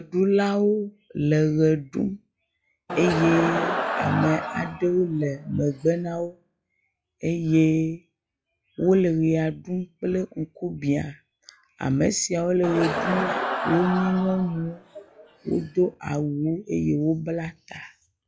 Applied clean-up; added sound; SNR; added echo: classical method log-MMSE.